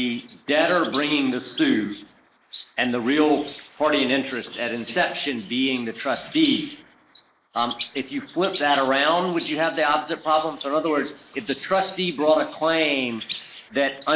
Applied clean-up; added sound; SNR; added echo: neural mask model Resemble Enhance denoiser.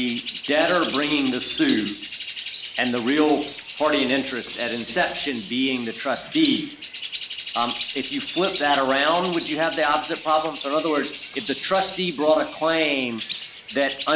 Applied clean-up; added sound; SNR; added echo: none; Bird; 11 dB; none.